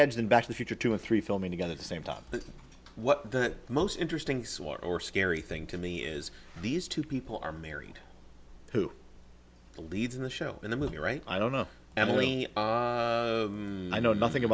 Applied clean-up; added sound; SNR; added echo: none; none; none; none.